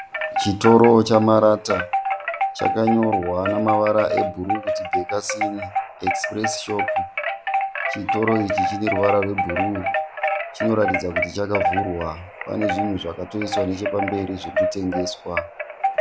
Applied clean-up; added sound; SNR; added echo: none; Wind chime; 2 dB; none.